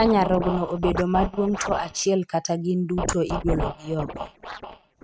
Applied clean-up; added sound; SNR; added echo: neural mask model RNNoise.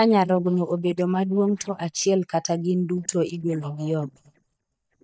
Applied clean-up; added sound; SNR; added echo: neural mask model DeepFilterNet 3.